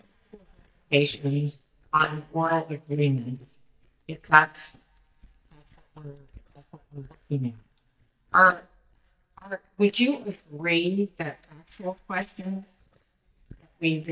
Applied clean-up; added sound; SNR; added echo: neural mask model DeepFilterNet 3.